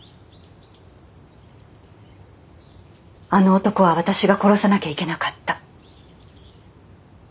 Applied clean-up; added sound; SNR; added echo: none; none; none; none.